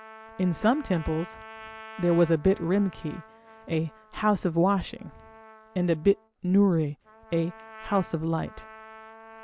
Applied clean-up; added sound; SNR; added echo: none; Trumpet; 20 dB; none.